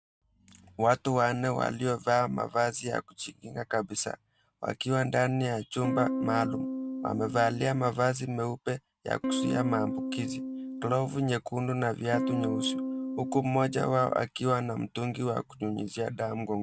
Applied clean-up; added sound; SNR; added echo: none; Electric guitar / Strum; 3 dB; none.